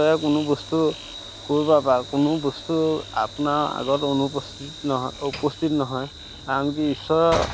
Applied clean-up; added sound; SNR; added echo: none; Sliding door / Train; 16 dB; none.